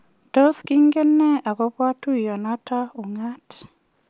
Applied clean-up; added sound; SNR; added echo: none; none; none; none.